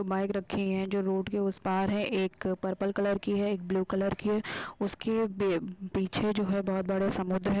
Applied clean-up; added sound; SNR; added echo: none; none; none; none.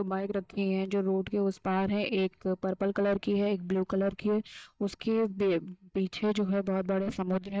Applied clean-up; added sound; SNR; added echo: neural mask model DeepFilterNet 3.